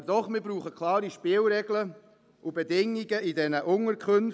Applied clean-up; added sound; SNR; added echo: none; none; none; none.